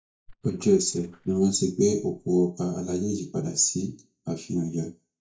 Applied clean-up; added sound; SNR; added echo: neural mask model DeepFilterNet 3.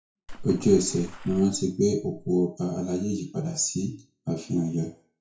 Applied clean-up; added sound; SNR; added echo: classical method WPE with log-MMSE.